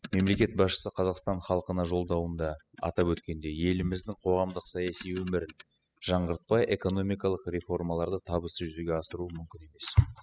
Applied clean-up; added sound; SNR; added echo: classical method spectral subtraction.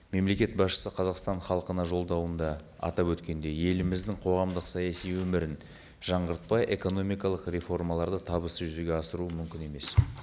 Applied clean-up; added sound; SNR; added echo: none; none; none; none.